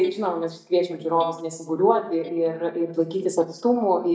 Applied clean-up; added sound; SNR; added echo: neural mask model DeepFilterNet 3.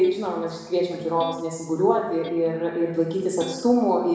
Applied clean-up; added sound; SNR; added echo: none; Electric guitar; 18 dB; reverberation time 1.0 s.